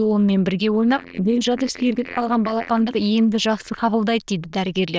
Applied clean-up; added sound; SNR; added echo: neural diffusion model UNIVERSE++.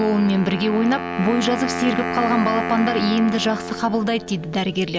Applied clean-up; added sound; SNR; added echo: none; Wind instrument, woodwind instrument; 7 dB; none.